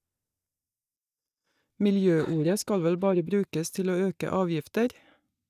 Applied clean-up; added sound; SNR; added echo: neural mask model DeepFilterNet 3.